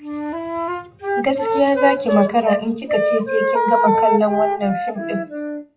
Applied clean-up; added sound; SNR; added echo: classical method WPE with log-MMSE.